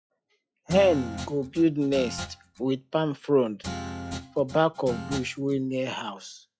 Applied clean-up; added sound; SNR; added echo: classical method log-MMSE.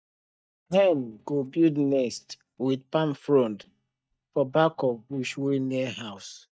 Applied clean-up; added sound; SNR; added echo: neural mask model DeepFilterNet 3.